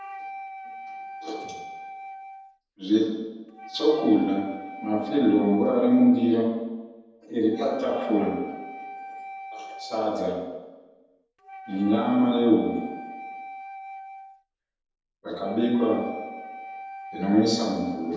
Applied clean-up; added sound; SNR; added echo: none; Wind instrument, woodwind instrument; 14 dB; reverberation time 1.1 s.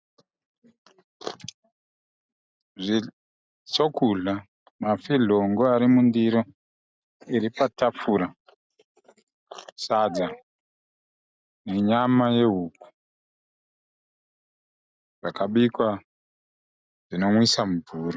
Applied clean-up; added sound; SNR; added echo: none; none; none; none.